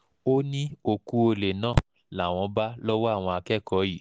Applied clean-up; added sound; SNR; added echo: none; none; none; none.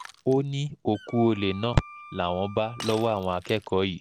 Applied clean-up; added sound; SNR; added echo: none; Shatter + Wind instrument, woodwind instrument; 18 dB; none.